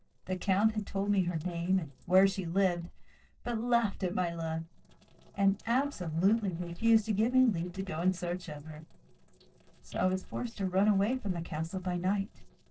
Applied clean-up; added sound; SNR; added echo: neural separator model SepFormer DNS4.